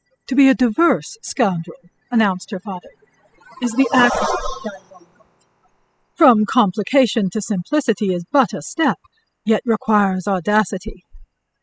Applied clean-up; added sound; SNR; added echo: classical method spectral subtraction.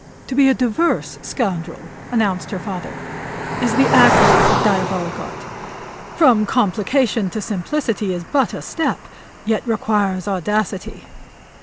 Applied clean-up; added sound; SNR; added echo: none; Cricket; 4 dB; none.